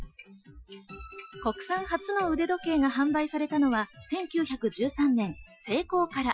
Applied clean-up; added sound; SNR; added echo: classical method Wiener filter.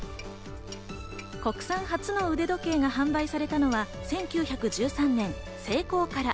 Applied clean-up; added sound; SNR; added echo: none; Clock; 16 dB; none.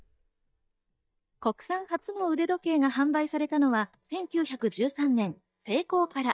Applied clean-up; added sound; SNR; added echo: neural mask model DeepFilterNet 3.